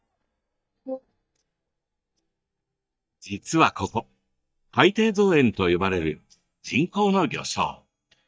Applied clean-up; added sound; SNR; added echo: neural mask model DeepFilterNet 3.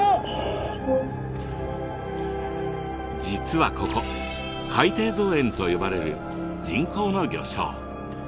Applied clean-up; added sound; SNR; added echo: none; Brass instrument; 6 dB; none.